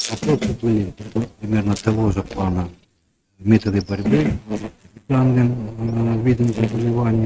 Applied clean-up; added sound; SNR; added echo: neural mask model RNNoise.